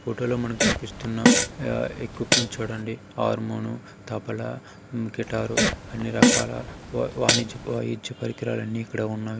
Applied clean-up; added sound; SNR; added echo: none; Fart; -4 dB; none.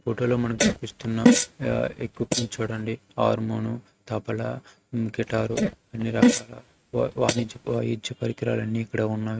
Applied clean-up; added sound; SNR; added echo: neural mask model RNNoise.